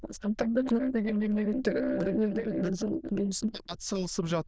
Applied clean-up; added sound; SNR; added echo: neural diffusion model UNIVERSE++.